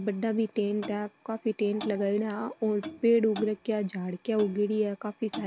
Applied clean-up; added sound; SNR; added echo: none; Clock; 17 dB; none.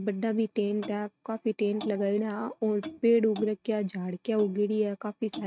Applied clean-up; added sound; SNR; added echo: neural mask model RNNoise.